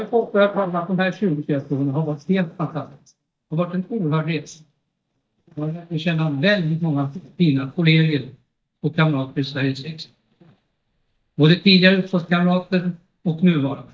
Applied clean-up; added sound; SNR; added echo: neural mask model DeepFilterNet 3.